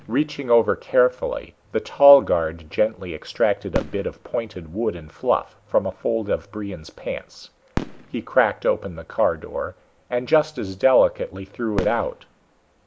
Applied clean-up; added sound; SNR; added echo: none; Fireworks; 16 dB; none.